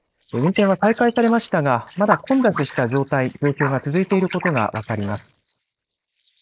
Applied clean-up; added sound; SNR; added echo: neural mask model Resemble Enhance denoiser.